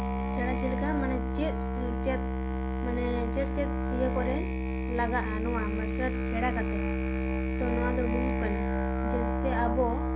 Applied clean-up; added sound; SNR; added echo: none; Musical instrument; -4 dB; none.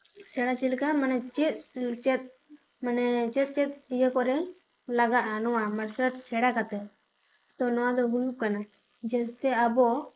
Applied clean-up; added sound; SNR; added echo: neural mask model Resemble Enhance denoiser.